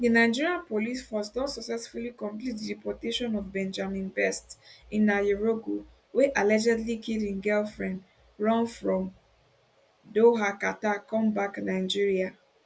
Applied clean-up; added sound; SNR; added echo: none; none; none; none.